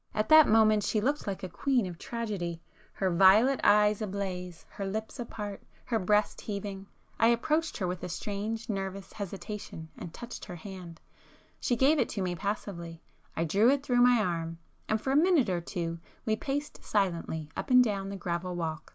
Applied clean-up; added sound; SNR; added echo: none; none; none; none.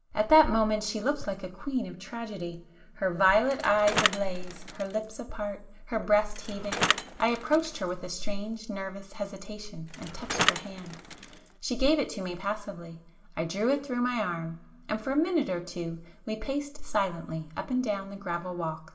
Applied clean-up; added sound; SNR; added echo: none; Bicycle; 4 dB; reverberation time 0.6 s.